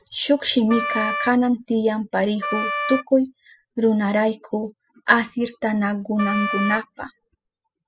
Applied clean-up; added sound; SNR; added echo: classical method spectral subtraction.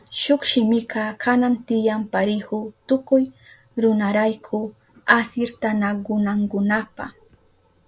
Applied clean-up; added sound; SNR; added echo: none; none; none; none.